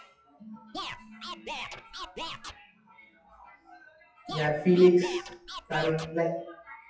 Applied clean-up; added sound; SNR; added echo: classical method WPE with log-MMSE.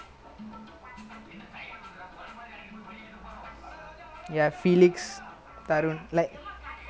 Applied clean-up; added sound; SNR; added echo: none; none; none; none.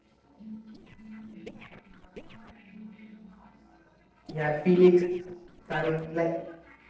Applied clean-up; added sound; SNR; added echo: neural separator model SepFormer DNS4.